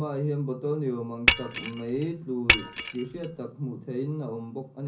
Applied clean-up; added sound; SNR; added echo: none; Shatter; -4 dB; reverberation time 0.5 s.